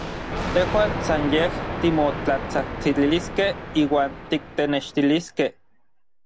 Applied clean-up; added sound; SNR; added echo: none; Thunder; 7 dB; none.